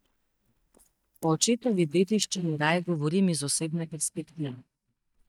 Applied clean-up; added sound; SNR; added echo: neural mask model DeepFilterNet 3.